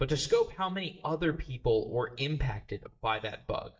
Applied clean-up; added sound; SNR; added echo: neural mask model DeepFilterNet 3.